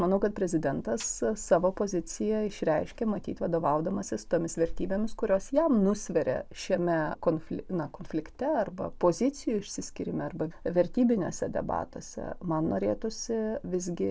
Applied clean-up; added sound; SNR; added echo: none; none; none; none.